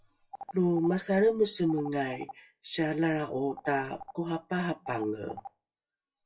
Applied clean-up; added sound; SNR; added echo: classical method WPE with log-MMSE.